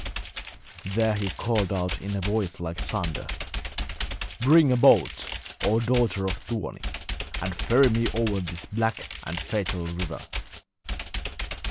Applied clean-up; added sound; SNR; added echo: none; Computer keyboard; 7 dB; none.